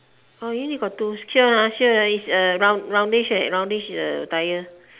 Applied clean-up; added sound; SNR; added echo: none; none; none; none.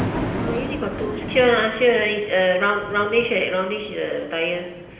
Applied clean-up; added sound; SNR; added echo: none; Thunder; 9 dB; reverberation time 0.9 s.